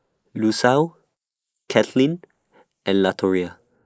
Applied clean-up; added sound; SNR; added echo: neural mask model Resemble Enhance denoiser.